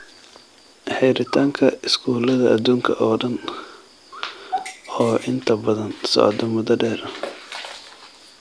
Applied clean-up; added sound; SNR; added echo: none; Dog; 17 dB; none.